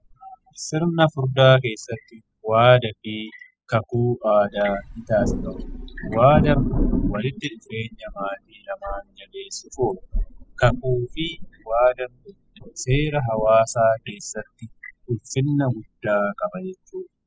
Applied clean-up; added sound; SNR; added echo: classical method spectral subtraction.